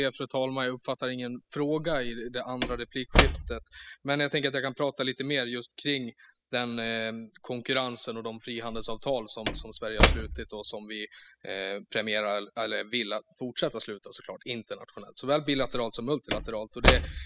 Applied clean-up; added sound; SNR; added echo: classical method spectral subtraction.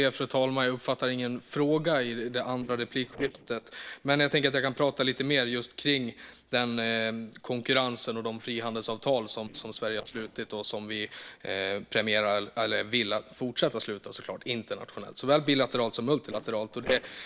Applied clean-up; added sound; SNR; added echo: neural separator model SepFormer DNS4.